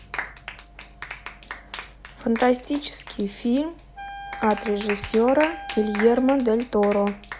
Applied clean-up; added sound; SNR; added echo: none; Clapping + Wind instrument, woodwind instrument; 13 dB; none.